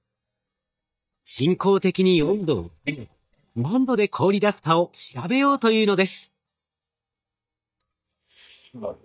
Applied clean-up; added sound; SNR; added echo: neural mask model DeepFilterNet 3.